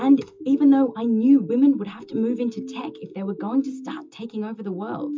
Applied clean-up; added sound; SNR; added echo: classical method WPE with log-MMSE.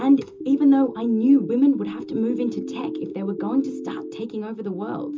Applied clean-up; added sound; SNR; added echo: none; Telephone; 15 dB; reverberation time 0.2 s.